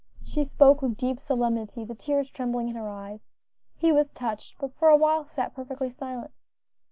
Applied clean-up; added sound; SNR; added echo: none; none; none; none.